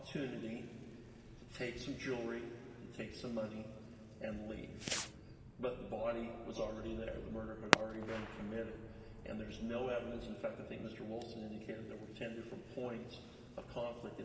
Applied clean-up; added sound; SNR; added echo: none; Fireworks; 3 dB; reverberation time 2.6 s.